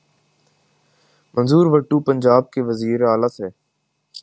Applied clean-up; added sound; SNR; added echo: none; none; none; none.